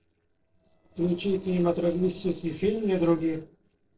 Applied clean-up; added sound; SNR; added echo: neural separator model SepFormer DNS4.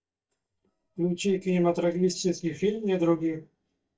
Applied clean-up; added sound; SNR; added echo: neural mask model DeepFilterNet 3.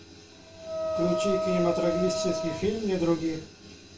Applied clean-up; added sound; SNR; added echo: none; Wind instrument, woodwind instrument; 2 dB; reverberation time 0.2 s.